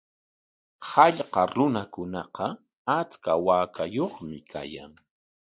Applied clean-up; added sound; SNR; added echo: none; none; none; none.